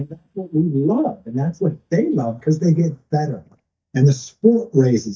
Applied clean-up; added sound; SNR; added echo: neural mask model DeepFilterNet 3.